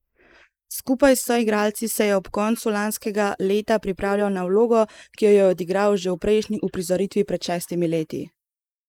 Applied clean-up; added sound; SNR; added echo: neural mask model Resemble Enhance denoiser.